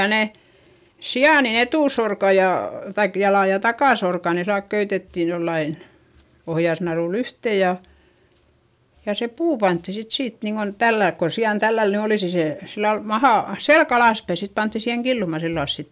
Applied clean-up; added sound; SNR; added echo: none; none; none; none.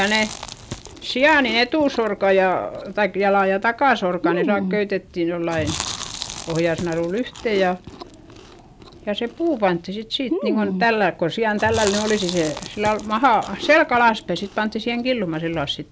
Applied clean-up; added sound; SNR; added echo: none; Chewing, mastication; 11 dB; none.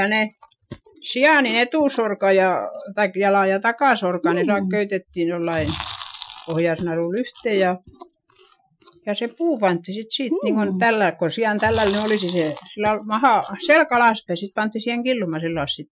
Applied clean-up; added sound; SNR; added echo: classical method Wiener filter.